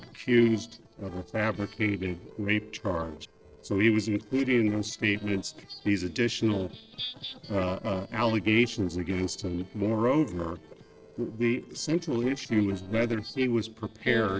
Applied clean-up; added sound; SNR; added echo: neural separator model SepFormer DNS4.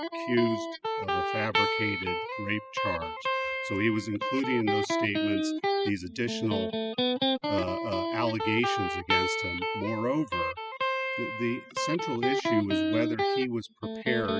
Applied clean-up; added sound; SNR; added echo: classical method spectral subtraction.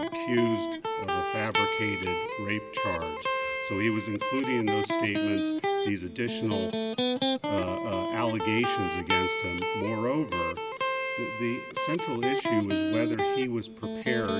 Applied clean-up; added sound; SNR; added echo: none; Electric guitar; -1 dB; none.